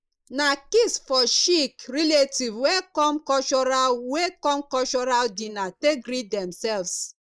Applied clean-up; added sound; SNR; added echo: neural mask model Resemble Enhance denoiser.